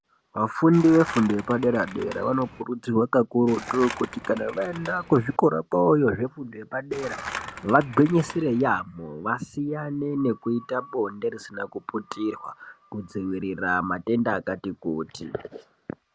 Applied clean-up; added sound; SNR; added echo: none; Skateboard; 14 dB; none.